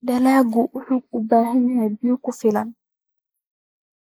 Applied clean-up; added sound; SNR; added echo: neural mask model Resemble Enhance denoiser.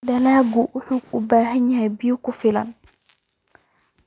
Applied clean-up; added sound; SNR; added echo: none; none; none; none.